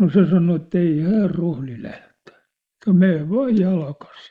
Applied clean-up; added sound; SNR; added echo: neural mask model Resemble Enhance denoiser.